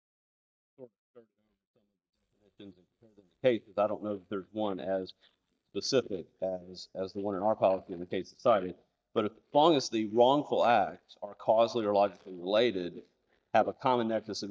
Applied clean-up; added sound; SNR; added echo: neural mask model DeepFilterNet 3.